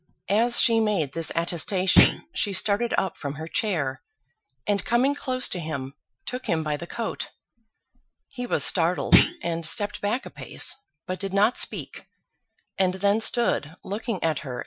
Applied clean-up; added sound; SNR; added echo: classical method Wiener filter.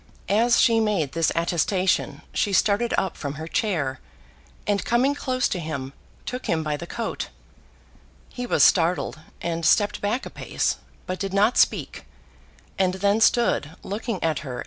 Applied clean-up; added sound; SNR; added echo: none; none; none; none.